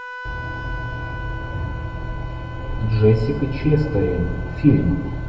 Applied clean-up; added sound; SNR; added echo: none; Wind instrument, woodwind instrument; 15 dB; reverberation time 0.8 s.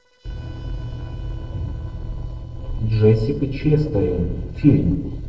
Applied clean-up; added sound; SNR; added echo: neural separator model SepFormer DNS4.